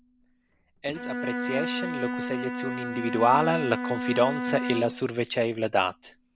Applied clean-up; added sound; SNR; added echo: none; Bowed string instrument; 5 dB; none.